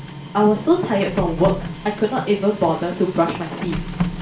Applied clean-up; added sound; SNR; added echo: none; Printer; 8 dB; reverberation time 0.3 s.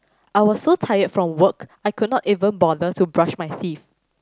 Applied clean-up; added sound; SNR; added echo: none; none; none; none.